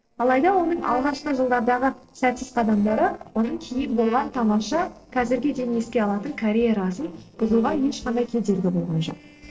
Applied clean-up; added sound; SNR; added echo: neural separator model SepFormer DNS4.